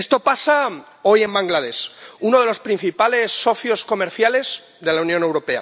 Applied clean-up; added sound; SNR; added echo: none; none; none; none.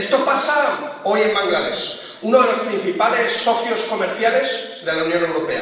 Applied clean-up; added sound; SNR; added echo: none; none; none; reverberation time 1.1 s.